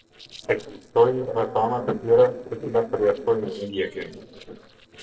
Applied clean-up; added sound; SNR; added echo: neural separator model SepFormer DNS4.